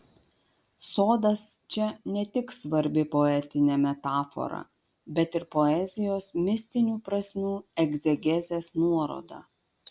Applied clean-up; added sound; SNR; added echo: none; none; none; none.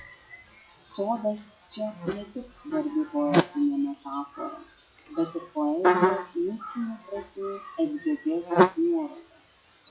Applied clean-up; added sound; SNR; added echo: classical method WPE with log-MMSE.